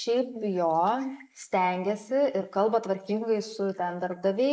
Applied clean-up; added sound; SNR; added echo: neural mask model Resemble Enhance denoiser.